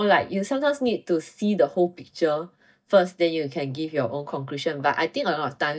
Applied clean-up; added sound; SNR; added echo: neural mask model DeepFilterNet 3.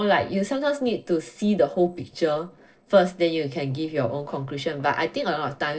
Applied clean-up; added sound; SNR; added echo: neural separator model SepFormer DNS4.